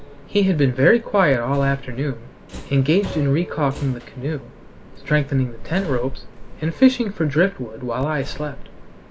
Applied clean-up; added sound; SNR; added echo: none; Subway, metro, underground; 12 dB; none.